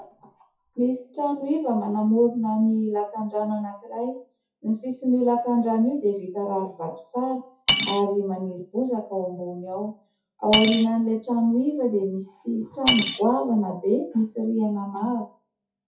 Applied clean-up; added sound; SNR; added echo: classical method WPE with log-MMSE.